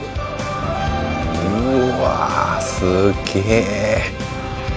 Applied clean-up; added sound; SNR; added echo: none; none; none; none.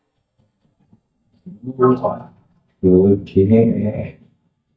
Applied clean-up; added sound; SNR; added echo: neural mask model DeepFilterNet 3.